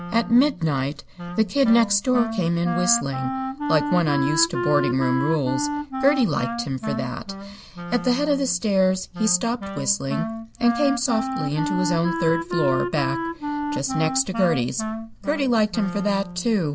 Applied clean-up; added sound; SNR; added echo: none; Wind instrument, woodwind instrument; 6 dB; none.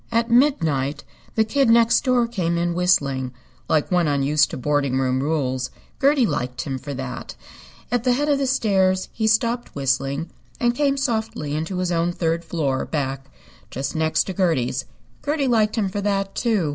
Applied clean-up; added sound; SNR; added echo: none; none; none; none.